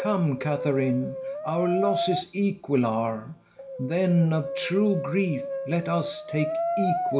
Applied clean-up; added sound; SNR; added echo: none; Brass instrument; 6 dB; reverberation time 0.5 s.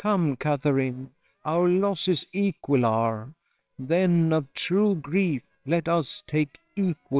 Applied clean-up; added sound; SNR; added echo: neural separator model SepFormer WHAMR!.